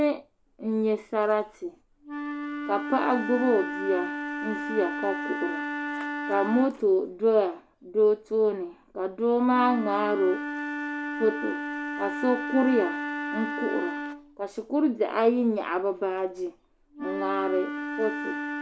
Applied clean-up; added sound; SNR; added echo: none; Wind instrument, woodwind instrument; 7 dB; none.